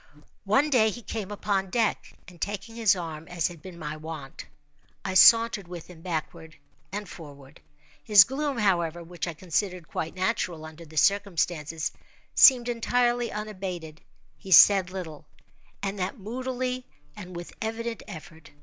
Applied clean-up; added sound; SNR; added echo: none; Buzz; 18 dB; none.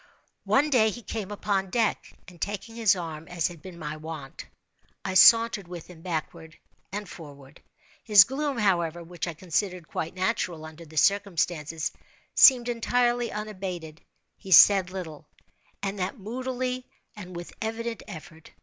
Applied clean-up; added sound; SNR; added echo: none; none; none; none.